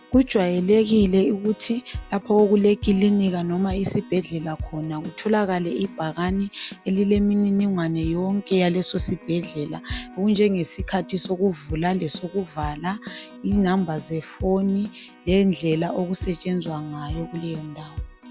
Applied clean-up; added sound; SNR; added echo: none; Keyboard (musical); 15 dB; none.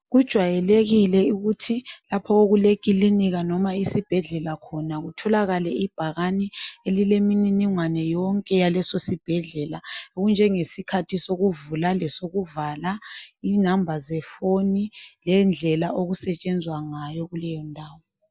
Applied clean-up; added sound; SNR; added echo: none; none; none; none.